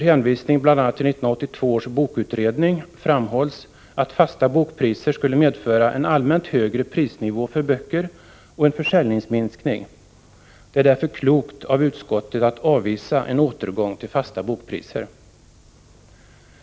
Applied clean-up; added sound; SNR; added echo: none; none; none; none.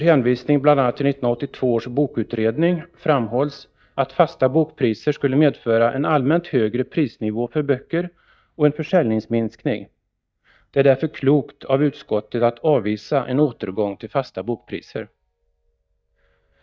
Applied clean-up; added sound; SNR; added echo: neural mask model DeepFilterNet 3.